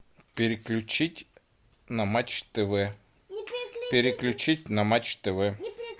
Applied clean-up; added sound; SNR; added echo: none; none; none; none.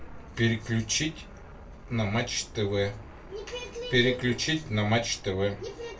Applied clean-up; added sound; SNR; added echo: none; Fixed-wing aircraft, airplane; 16 dB; reverberation time 0.2 s.